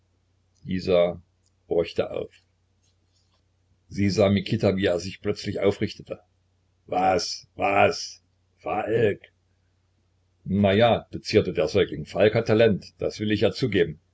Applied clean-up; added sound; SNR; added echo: none; none; none; none.